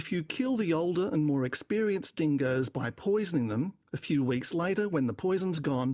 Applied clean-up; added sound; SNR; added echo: none; none; none; none.